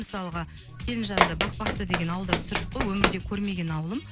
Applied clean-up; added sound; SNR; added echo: none; Run; -1 dB; none.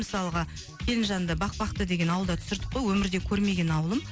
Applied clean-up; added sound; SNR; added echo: none; none; none; none.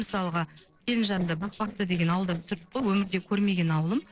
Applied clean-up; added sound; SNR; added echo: neural separator model SepFormer DNS4.